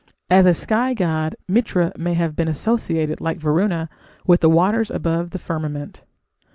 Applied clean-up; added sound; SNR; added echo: none; none; none; none.